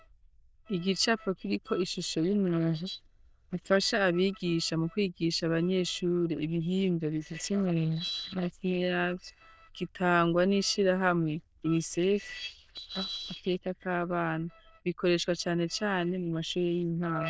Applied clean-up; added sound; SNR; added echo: neural diffusion model UNIVERSE++.